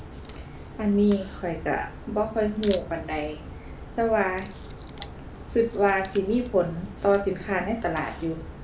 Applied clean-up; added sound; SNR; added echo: none; Crack; 13 dB; reverberation time 0.4 s.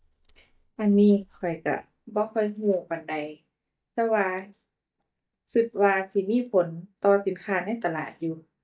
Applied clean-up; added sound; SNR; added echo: neural mask model DeepFilterNet 3.